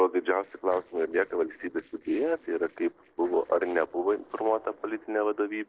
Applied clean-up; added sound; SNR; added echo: neural separator model SepFormer DNS4.